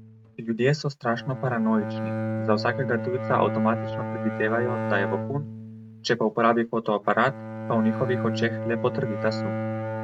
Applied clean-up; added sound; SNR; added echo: neural mask model RNNoise.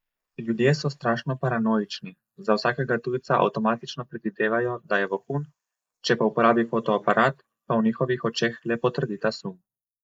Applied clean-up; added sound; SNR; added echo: neural mask model Resemble Enhance denoiser.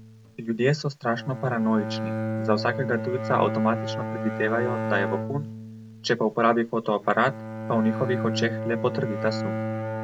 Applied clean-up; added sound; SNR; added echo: none; Bowed string instrument; 5 dB; none.